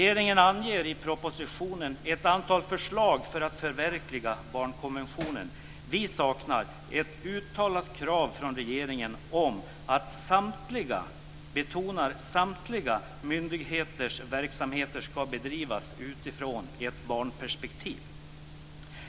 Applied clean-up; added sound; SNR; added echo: none; Hammer; 13 dB; none.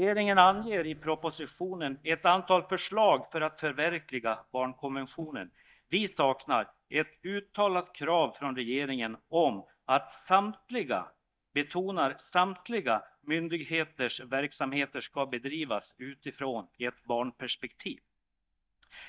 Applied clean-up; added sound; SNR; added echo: neural mask model DeepFilterNet 3.